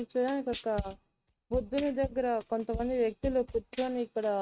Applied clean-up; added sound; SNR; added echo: neural mask model RNNoise.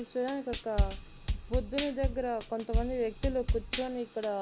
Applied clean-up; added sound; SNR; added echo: none; Drum / Drum kit; 0 dB; none.